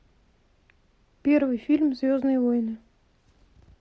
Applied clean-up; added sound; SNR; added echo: none; none; none; none.